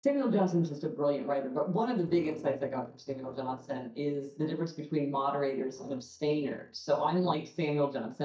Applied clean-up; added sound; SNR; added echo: neural mask model DeepFilterNet 3.